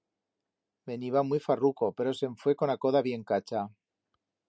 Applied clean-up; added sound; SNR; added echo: none; none; none; none.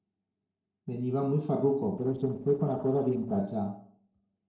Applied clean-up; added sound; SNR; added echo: neural separator model SepFormer DNS4.